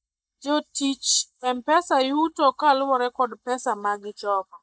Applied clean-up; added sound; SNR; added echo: neural mask model Resemble Enhance denoiser.